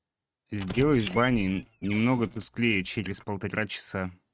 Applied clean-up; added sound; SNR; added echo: neural mask model RNNoise.